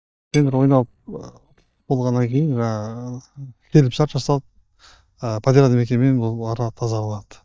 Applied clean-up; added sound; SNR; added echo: neural mask model DeepFilterNet 3.